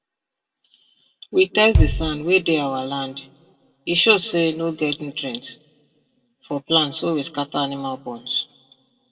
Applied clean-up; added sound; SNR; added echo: none; Bass drum; 0 dB; reverberation time 0.9 s.